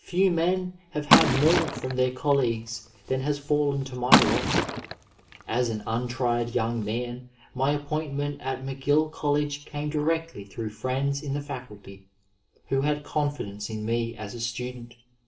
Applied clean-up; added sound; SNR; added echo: none; Liquid; 0 dB; reverberation time 0.4 s.